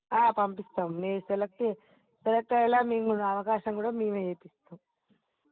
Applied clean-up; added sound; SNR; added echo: none; none; none; none.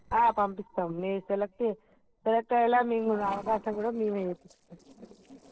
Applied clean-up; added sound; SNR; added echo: neural separator model SepFormer DNS4.